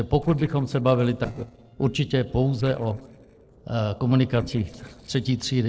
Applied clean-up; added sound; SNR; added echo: neural separator model SepFormer DNS4.